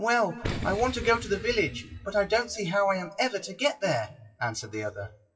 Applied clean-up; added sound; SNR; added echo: classical method WPE with log-MMSE.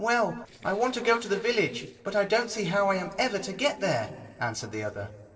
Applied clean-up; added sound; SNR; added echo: neural separator model SepFormer DNS4.